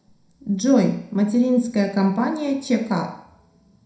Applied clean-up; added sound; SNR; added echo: none; none; none; reverberation time 0.4 s.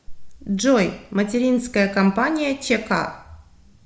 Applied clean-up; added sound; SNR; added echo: none; none; none; none.